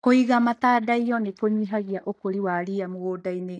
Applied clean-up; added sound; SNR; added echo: neural mask model DeepFilterNet 3.